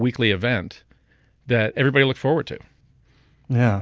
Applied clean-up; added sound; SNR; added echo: none; none; none; none.